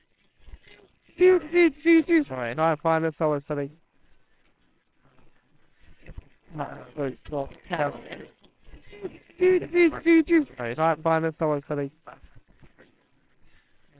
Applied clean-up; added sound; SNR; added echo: neural separator model SepFormer WHAMR!.